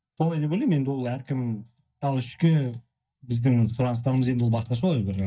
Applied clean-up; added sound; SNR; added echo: neural mask model DeepFilterNet 3.